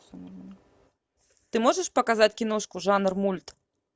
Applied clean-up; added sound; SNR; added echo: none; none; none; none.